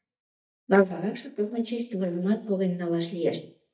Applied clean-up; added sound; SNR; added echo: neural mask model DeepFilterNet 3.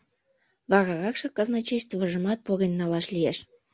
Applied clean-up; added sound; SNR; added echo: none; none; none; none.